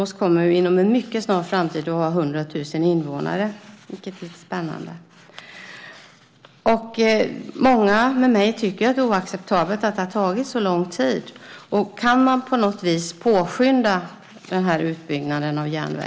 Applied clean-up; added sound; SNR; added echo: none; none; none; none.